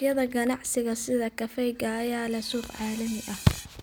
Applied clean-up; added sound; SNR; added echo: none; Screech; 18 dB; none.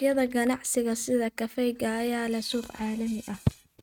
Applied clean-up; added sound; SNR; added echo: neural mask model RNNoise.